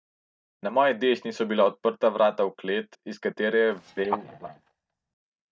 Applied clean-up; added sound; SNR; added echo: neural mask model DeepFilterNet 3.